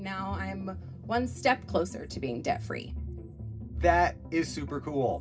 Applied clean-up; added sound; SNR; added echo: none; none; none; reverberation time 0.4 s.